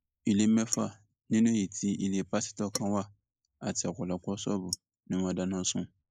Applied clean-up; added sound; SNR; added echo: neural mask model Resemble Enhance denoiser.